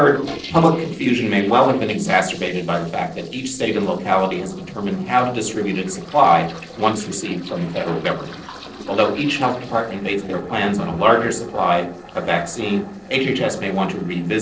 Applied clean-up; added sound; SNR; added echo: neural separator model SepFormer DNS4.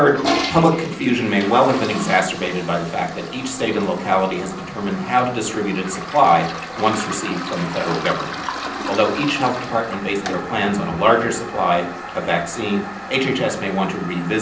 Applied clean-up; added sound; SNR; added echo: none; Toilet flush; 9 dB; reverberation time 0.6 s.